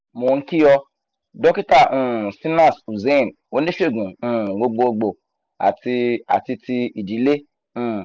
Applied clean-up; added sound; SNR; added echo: none; none; none; none.